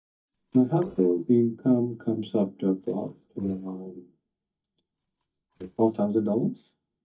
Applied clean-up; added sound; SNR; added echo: neural mask model DeepFilterNet 3.